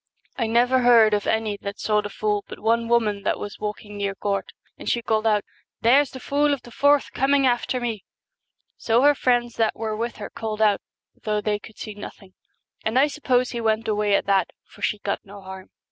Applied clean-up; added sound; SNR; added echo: none; none; none; none.